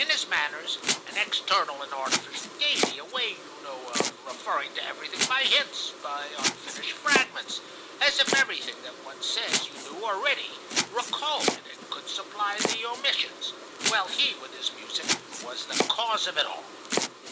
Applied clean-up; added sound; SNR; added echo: none; Domestic sounds, home sounds; 3 dB; none.